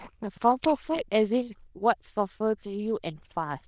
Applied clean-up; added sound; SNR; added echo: neural diffusion model UNIVERSE++.